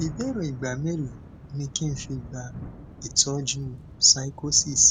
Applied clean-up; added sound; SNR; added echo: none; Thunder / Rain; 15 dB; none.